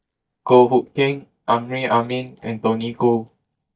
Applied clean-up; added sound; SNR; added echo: neural mask model DeepFilterNet 3.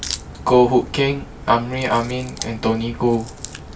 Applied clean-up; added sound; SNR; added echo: none; Crack; 13 dB; reverberation time 0.2 s.